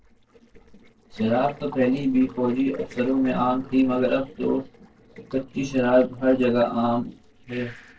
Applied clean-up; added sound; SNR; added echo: neural separator model SepFormer DNS4.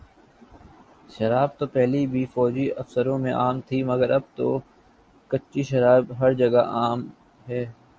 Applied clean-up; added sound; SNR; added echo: none; none; none; none.